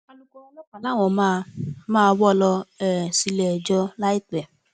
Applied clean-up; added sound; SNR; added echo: none; none; none; none.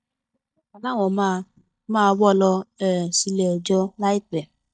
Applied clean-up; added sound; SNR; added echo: neural mask model DeepFilterNet 3.